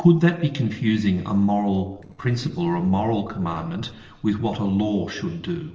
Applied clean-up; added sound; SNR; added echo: neural separator model SepFormer DNS4.